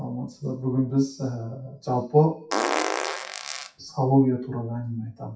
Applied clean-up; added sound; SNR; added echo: classical method WPE with log-MMSE.